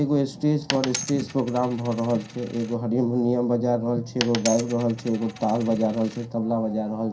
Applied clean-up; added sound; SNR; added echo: none; Coin (dropping); 12 dB; reverberation time 0.3 s.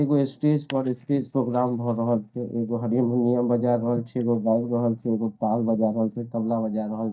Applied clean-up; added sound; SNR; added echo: neural mask model DeepFilterNet 3.